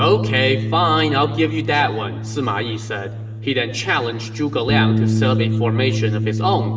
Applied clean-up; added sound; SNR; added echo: none; Bass guitar; 1 dB; reverberation time 2.1 s.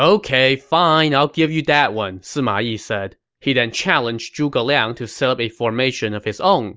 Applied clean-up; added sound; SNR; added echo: none; none; none; none.